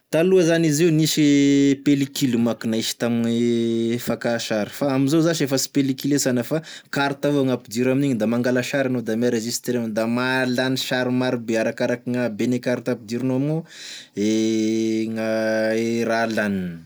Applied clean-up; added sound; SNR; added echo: none; none; none; none.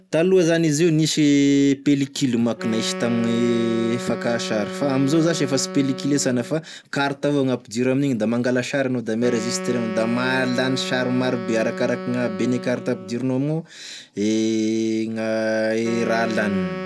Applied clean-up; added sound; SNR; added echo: none; Wind instrument, woodwind instrument; 11 dB; none.